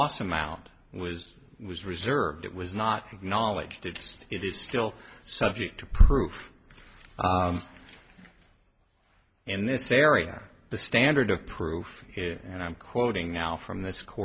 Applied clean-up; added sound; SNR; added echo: none; none; none; none.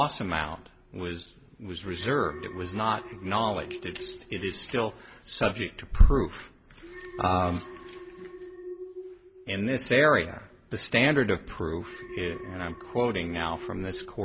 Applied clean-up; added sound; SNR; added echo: none; Alarm; 16 dB; none.